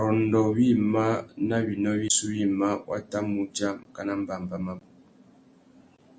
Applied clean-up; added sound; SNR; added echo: none; none; none; none.